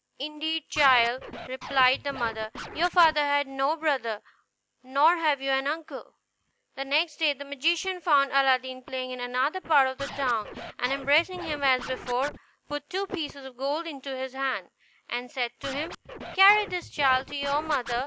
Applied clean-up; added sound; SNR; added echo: none; Scratching (performance technique); 12 dB; none.